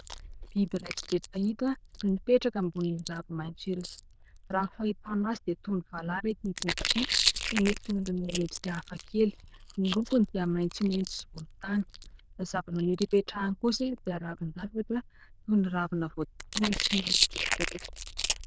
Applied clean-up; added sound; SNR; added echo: neural diffusion model UNIVERSE++.